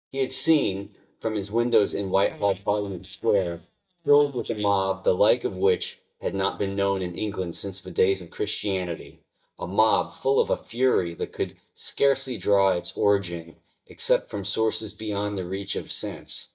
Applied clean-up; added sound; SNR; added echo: neural mask model DeepFilterNet 3.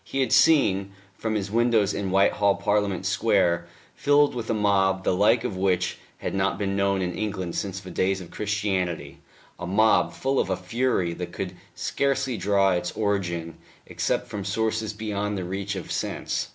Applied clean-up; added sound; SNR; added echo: none; none; none; none.